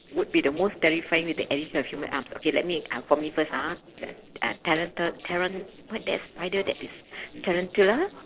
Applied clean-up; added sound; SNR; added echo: neural separator model SepFormer DNS4.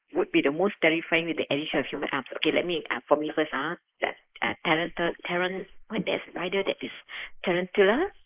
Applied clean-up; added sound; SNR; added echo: neural mask model Resemble Enhance denoiser.